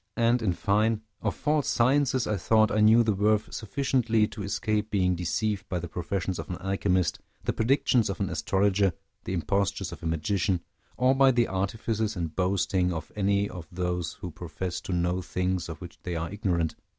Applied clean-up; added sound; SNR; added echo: none; none; none; none.